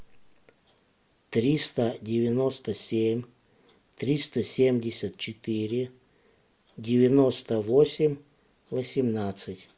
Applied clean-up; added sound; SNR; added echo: none; none; none; none.